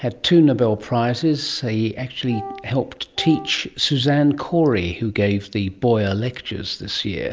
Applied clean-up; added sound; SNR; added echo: none; Wind instrument, woodwind instrument; 14 dB; none.